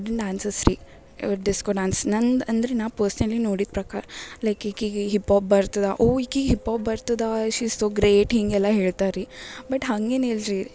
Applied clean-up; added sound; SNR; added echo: none; none; none; none.